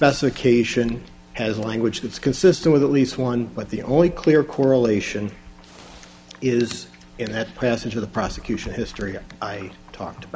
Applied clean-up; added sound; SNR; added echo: none; none; none; none.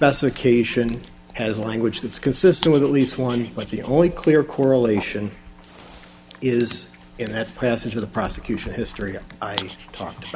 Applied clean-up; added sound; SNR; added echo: none; Dog; 19 dB; none.